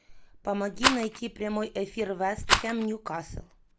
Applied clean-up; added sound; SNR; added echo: none; Rattle; -4 dB; none.